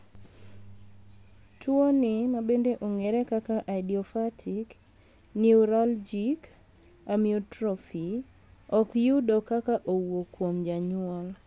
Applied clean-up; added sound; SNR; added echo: none; none; none; none.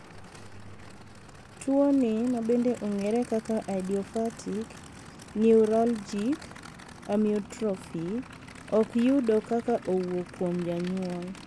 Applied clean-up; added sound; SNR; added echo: none; Idling / Aircraft; 17 dB; none.